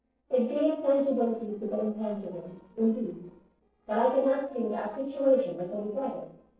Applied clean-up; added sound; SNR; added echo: neural separator model SepFormer DNS4.